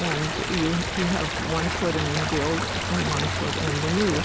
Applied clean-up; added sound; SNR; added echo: none; Stream; 0 dB; none.